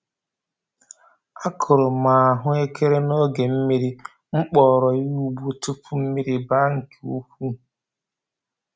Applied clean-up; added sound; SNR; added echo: none; none; none; none.